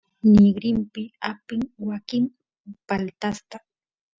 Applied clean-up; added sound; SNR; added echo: none; none; none; none.